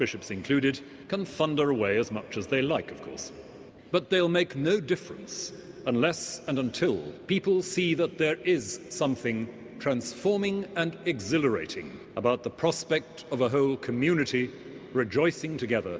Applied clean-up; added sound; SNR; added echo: none; none; none; none.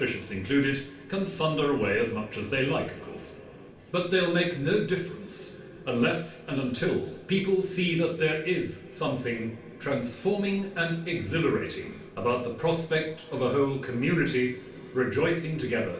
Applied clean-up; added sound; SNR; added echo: none; none; none; reverberation time 0.4 s.